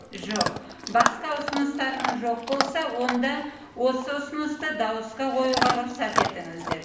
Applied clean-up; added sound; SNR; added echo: none; Chewing, mastication / Dog; 3 dB; reverberation time 0.8 s.